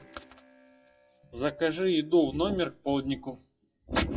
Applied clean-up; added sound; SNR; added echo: classical method WPE with log-MMSE.